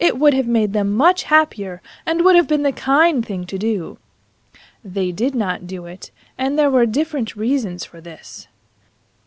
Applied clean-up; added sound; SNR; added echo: none; none; none; none.